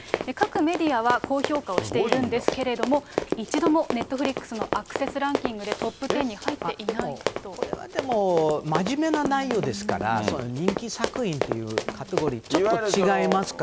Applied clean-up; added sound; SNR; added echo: none; Run; 5 dB; none.